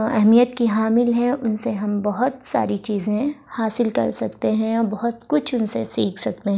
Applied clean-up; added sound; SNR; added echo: none; none; none; none.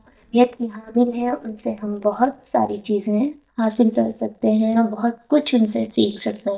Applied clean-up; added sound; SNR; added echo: neural mask model DeepFilterNet 3.